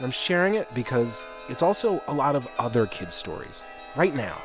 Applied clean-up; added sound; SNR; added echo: none; Chime; 15 dB; none.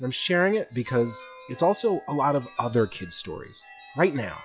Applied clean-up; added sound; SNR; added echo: classical method log-MMSE.